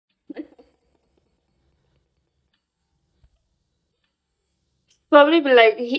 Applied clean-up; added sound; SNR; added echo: neural mask model DeepFilterNet 3.